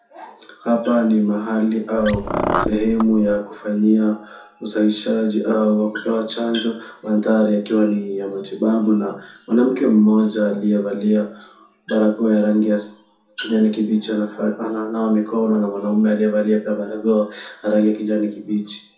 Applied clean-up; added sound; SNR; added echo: none; Car; 4 dB; reverberation time 0.6 s.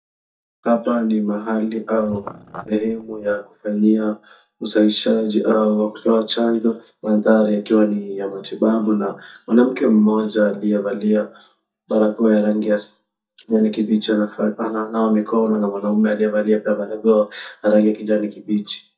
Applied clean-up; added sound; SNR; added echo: neural mask model DeepFilterNet 3.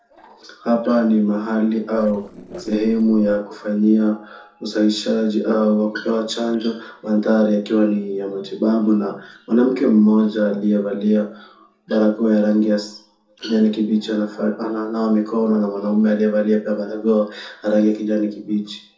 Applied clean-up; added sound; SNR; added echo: neural separator model SepFormer DNS4.